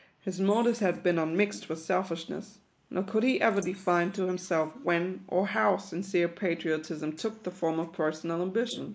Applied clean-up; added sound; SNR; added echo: neural mask model Resemble Enhance denoiser.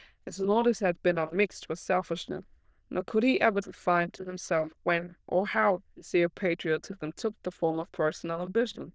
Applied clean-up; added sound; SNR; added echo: neural diffusion model UNIVERSE++.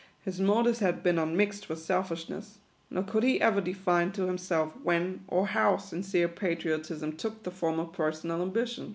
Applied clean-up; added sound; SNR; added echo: none; none; none; none.